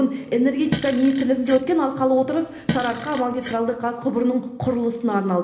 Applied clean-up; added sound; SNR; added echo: none; Fart; 8 dB; reverberation time 1.0 s.